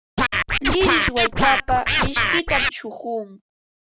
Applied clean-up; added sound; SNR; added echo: none; Scratching (performance technique); -5 dB; none.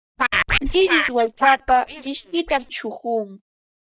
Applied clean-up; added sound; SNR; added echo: neural mask model DeepFilterNet 3.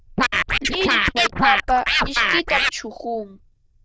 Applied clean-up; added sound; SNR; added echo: neural diffusion model UNIVERSE++.